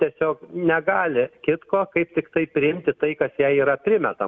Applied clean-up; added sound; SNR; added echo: none; none; none; none.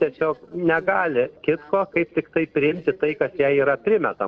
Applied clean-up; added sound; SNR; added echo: neural separator model SepFormer DNS4.